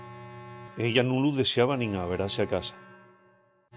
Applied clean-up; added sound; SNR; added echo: none; Alarm; 17 dB; none.